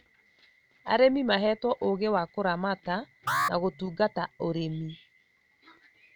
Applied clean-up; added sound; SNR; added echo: none; Alarm; 5 dB; none.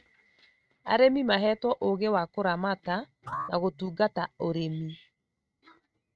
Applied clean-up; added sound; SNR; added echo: neural mask model RNNoise.